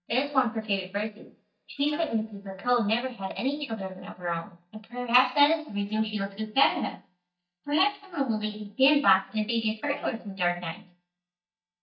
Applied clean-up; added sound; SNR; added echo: neural mask model DeepFilterNet 3.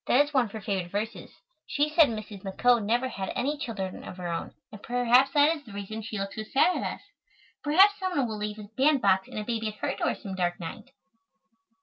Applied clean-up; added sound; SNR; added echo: none; none; none; none.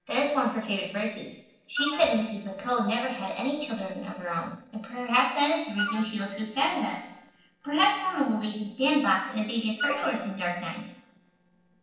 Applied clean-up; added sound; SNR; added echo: neural separator model SepFormer DNS4.